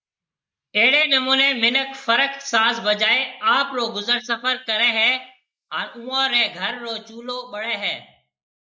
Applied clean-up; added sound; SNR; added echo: neural mask model Resemble Enhance denoiser.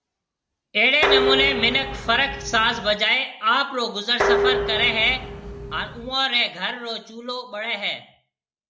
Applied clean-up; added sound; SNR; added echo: none; Dishes, pots, and pans; 3 dB; none.